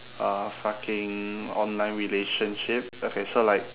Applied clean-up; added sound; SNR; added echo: none; none; none; none.